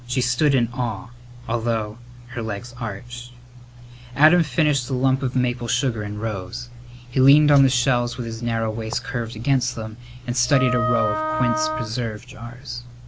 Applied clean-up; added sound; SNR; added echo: none; Wind instrument, woodwind instrument; 2 dB; none.